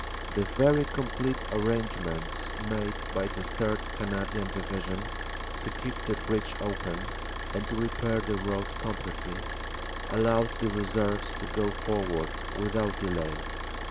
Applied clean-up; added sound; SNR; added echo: none; Idling / Car; 3 dB; none.